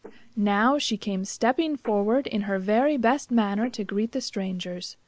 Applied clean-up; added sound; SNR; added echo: neural mask model Resemble Enhance denoiser.